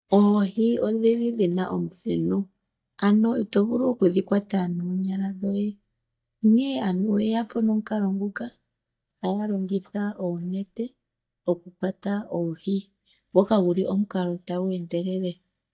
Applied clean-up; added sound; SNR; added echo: neural mask model DeepFilterNet 3.